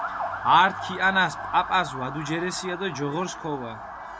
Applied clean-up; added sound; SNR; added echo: none; Motor vehicle (road) / Siren; 9 dB; none.